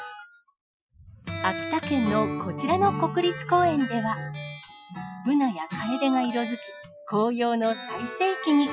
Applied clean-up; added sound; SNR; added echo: classical method Wiener filter.